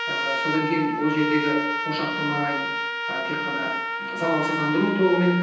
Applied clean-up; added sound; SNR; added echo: none; Trumpet; 2 dB; reverberation time 0.9 s.